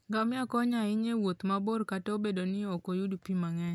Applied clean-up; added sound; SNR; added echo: none; none; none; none.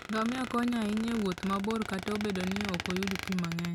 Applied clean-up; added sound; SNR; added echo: none; Squeak; 8 dB; none.